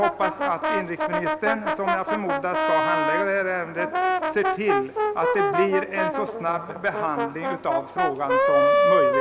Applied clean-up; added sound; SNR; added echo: none; Brass instrument; -3 dB; none.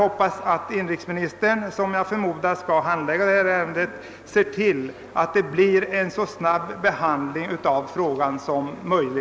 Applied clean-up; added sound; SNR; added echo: none; none; none; none.